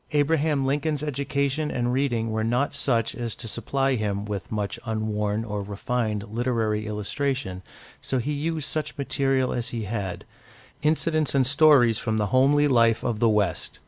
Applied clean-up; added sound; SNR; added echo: none; none; none; none.